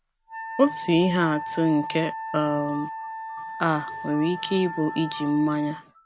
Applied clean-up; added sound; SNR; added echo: none; Wind instrument, woodwind instrument; 10 dB; none.